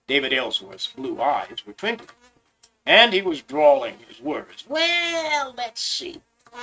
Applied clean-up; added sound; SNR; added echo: neural mask model RNNoise.